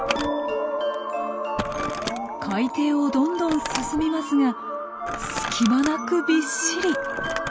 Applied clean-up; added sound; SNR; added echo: none; Crumpling, crinkling; 12 dB; none.